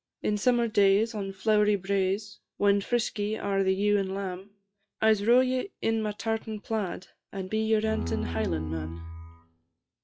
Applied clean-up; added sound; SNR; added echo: classical method log-MMSE.